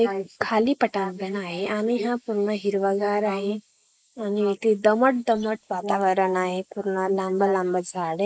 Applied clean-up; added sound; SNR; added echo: neural mask model Resemble Enhance denoiser.